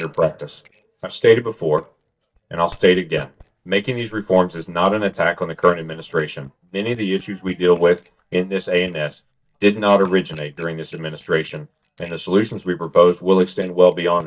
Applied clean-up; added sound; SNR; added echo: neural mask model DeepFilterNet 3.